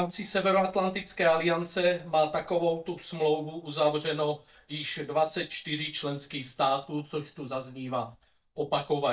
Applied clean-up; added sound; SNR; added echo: neural mask model DeepFilterNet 3.